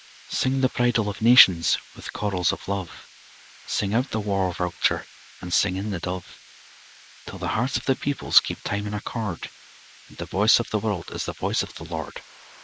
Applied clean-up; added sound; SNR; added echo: neural mask model Resemble Enhance denoiser.